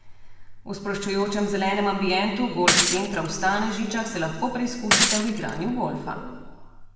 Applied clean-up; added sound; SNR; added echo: none; Shatter / Crushing; -1 dB; reverberation time 1.5 s.